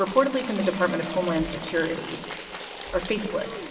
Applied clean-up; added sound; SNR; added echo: none; Applause / Crowd / Cheering; 9 dB; reverberation time 1.1 s.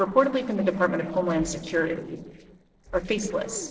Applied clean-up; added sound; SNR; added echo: neural separator model SepFormer DNS4.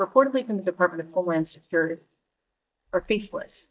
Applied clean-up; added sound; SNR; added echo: neural mask model DeepFilterNet 3.